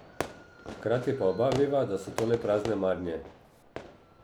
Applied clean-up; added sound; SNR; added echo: none; Fireworks; 11 dB; none.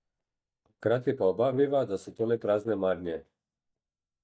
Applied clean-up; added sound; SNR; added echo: neural mask model DeepFilterNet 3.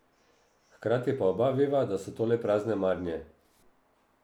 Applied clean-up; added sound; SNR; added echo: none; none; none; none.